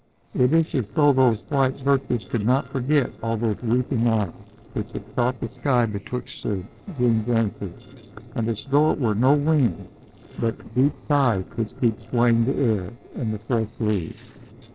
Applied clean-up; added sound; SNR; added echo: neural separator model SepFormer DNS4.